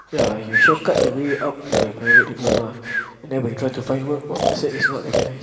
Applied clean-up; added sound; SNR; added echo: none; Breathing; -3 dB; reverberation time 2.5 s.